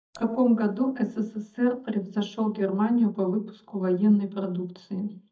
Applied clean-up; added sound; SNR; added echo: neural mask model DeepFilterNet 3.